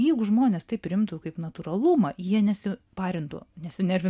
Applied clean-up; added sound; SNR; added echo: none; none; none; none.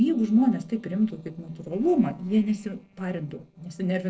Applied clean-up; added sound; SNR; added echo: neural separator model SepFormer DNS4.